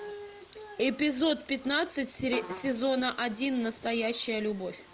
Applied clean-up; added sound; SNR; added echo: none; Buzz; 17 dB; none.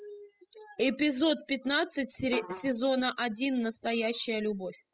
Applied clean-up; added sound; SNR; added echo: classical method spectral subtraction.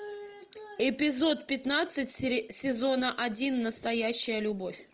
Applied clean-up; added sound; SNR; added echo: none; none; none; none.